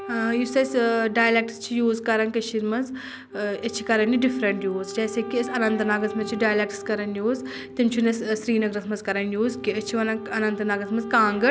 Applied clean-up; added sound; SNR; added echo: none; Wind instrument, woodwind instrument; 14 dB; none.